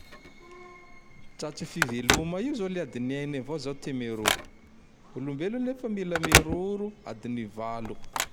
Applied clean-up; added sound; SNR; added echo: none; Telephone; -1 dB; none.